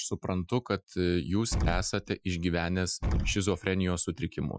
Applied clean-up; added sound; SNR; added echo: classical method Wiener filter.